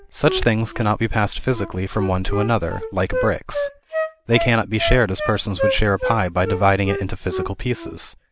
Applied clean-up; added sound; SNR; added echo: none; Wind instrument, woodwind instrument; 7 dB; none.